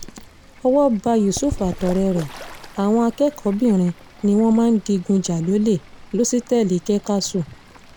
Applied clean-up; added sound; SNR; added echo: none; Bird / Fowl; 17 dB; none.